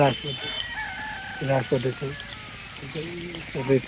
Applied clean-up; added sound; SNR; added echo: none; Rain + Chicken, rooster; 10 dB; none.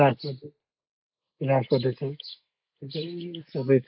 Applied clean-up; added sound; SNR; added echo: neural mask model Resemble Enhance denoiser.